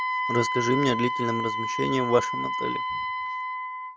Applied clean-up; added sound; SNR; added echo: none; Wind instrument, woodwind instrument; 1 dB; none.